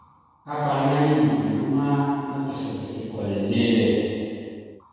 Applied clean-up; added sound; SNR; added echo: none; none; none; reverberation time 2.1 s.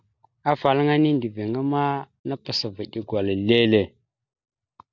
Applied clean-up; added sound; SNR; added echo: none; none; none; none.